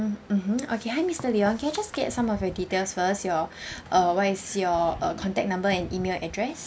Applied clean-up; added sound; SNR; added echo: none; none; none; none.